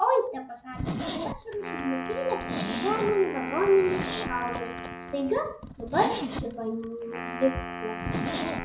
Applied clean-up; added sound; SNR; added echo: none; Zipper (clothing) + Wind instrument, woodwind instrument; 5 dB; none.